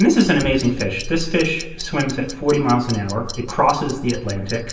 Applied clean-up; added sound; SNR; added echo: none; Clock; 17 dB; reverberation time 0.9 s.